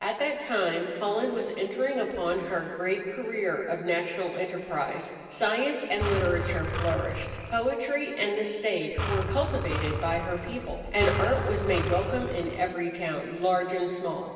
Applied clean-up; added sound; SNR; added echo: none; Engine; 3 dB; reverberation time 2.5 s.